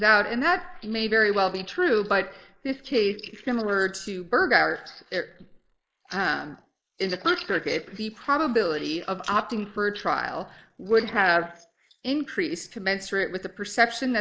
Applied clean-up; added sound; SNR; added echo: neural mask model Resemble Enhance denoiser.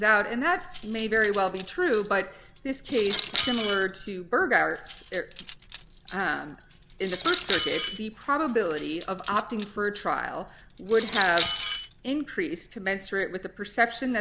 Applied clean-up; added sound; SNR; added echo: none; Cutlery, silverware; 0 dB; none.